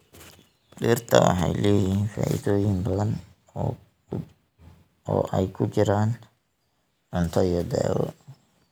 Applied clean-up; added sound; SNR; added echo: none; none; none; none.